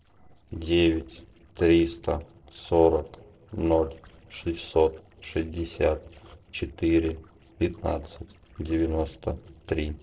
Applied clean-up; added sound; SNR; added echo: neural separator model SepFormer DNS4.